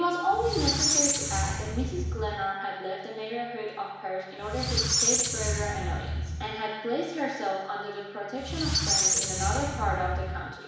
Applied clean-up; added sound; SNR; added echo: none; Squeak; -3 dB; reverberation time 1.1 s.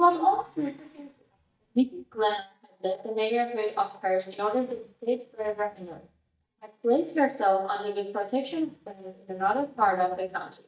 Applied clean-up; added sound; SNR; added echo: neural mask model DeepFilterNet 3.